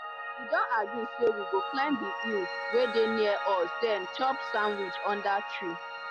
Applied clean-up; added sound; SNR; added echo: none; Piano; 6 dB; none.